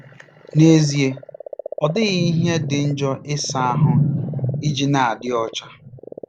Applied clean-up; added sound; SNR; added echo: none; Frog; 17 dB; none.